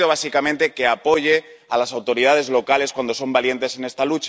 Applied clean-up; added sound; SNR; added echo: none; none; none; none.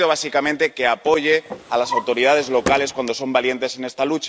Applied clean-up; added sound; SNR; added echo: none; Drawer open or close; 13 dB; none.